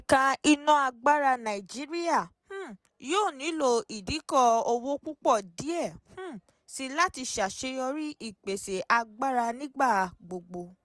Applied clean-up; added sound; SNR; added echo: none; none; none; none.